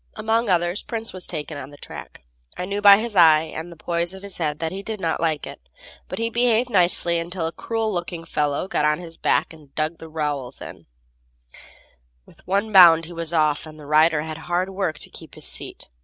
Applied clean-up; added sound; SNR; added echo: none; none; none; none.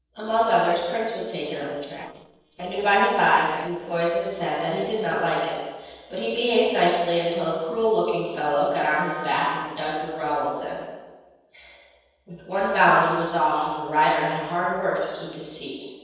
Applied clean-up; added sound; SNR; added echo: neural separator model SepFormer DNS4.